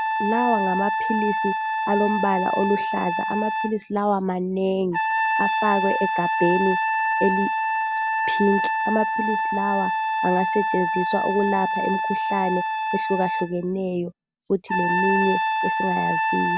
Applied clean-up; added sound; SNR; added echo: none; Trumpet; -1 dB; none.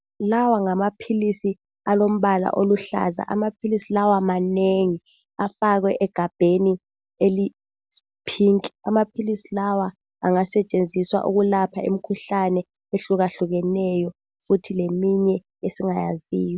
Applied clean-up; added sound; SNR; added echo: none; none; none; none.